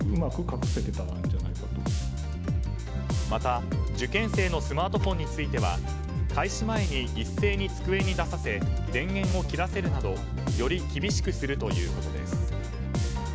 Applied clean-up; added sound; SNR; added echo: none; Bass guitar; -3 dB; none.